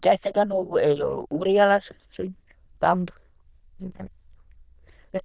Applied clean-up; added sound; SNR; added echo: neural diffusion model UNIVERSE++.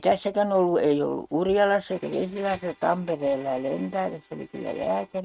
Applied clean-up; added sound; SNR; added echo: neural mask model RNNoise.